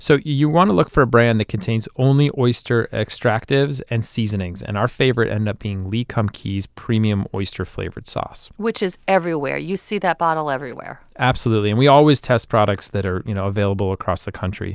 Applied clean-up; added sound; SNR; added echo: none; none; none; none.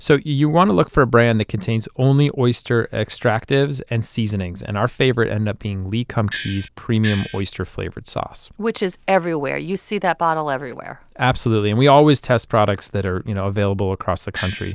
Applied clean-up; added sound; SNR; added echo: none; Gong; 10 dB; none.